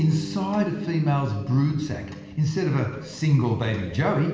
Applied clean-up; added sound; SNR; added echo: none; Bass guitar; 15 dB; reverberation time 1.1 s.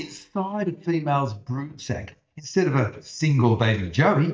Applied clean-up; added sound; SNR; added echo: neural mask model DeepFilterNet 3.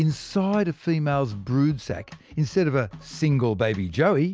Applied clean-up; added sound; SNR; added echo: none; none; none; none.